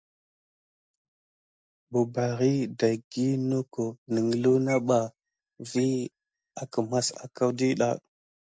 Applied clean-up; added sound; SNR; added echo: neural mask model DeepFilterNet 3.